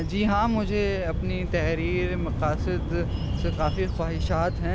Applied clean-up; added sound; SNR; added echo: none; Bird vocalization, bird call, bird song; 1 dB; none.